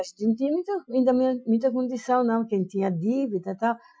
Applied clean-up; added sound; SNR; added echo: classical method Wiener filter.